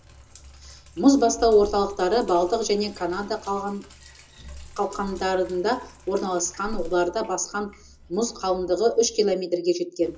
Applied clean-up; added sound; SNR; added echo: none; Sink (filling or washing); 18 dB; reverberation time 0.2 s.